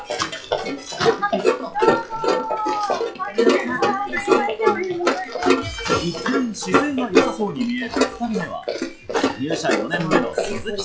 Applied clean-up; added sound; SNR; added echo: classical method log-MMSE.